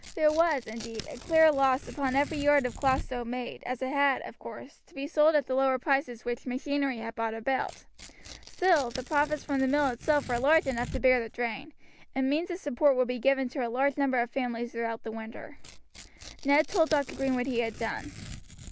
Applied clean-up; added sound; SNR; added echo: none; Tearing; 17 dB; none.